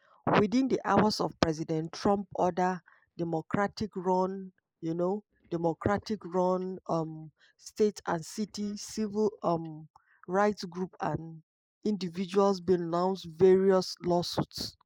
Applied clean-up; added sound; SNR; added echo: neural mask model Resemble Enhance denoiser.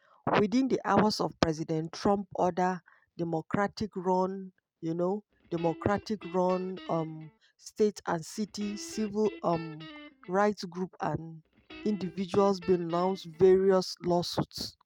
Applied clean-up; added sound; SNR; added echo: neural mask model RNNoise.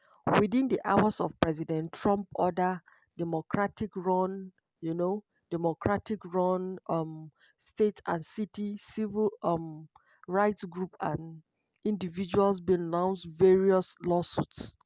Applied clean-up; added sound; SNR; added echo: none; none; none; none.